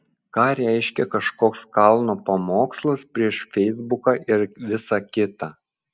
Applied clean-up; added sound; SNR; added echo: none; none; none; none.